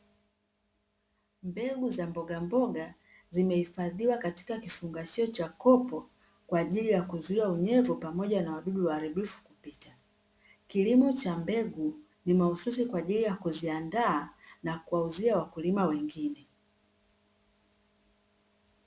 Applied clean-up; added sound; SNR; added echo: none; none; none; none.